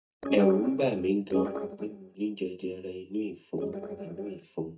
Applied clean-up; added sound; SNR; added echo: neural mask model DeepFilterNet 3.